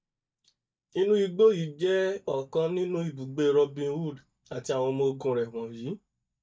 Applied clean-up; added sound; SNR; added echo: neural mask model DeepFilterNet 3.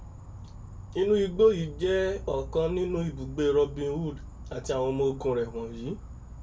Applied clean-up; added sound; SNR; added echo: none; Insect; 13 dB; reverberation time 0.2 s.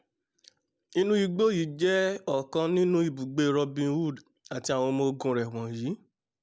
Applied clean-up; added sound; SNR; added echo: none; none; none; none.